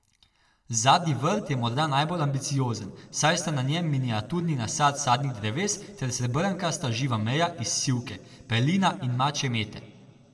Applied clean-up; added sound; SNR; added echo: none; none; none; reverberation time 0.7 s.